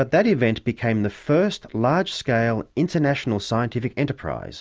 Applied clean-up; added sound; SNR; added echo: none; none; none; none.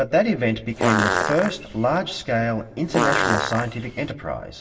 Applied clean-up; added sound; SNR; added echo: none; Fart; 1 dB; reverberation time 0.8 s.